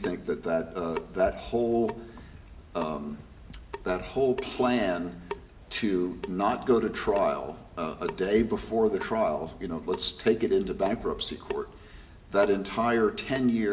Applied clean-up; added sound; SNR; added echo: none; Drip / Sink (filling or washing) / Water tap, faucet; 15 dB; reverberation time 0.7 s.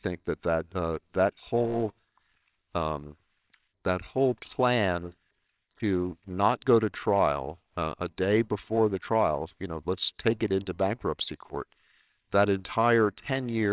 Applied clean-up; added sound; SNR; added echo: neural separator model SepFormer WHAMR!.